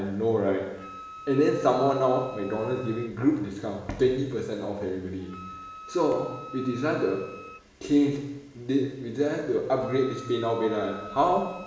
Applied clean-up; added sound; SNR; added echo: none; Wind instrument, woodwind instrument; 18 dB; reverberation time 0.9 s.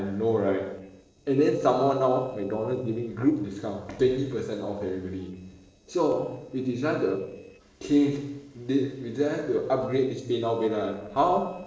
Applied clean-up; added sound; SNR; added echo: neural separator model SepFormer DNS4.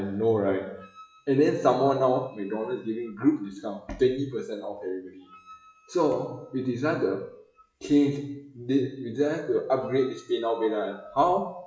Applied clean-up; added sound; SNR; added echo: classical method WPE with log-MMSE.